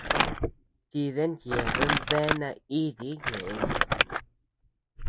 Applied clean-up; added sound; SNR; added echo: none; Crumpling, crinkling; -4 dB; none.